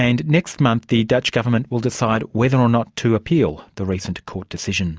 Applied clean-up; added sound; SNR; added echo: none; none; none; none.